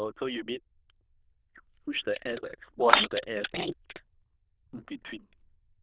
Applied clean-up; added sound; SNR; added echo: neural diffusion model UNIVERSE++.